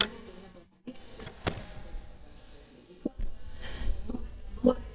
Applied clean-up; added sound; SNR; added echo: neural mask model DeepFilterNet 3.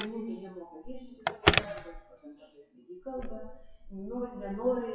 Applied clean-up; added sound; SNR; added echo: classical method WPE with log-MMSE.